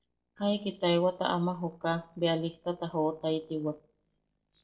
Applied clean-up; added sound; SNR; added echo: neural separator model SepFormer DNS4.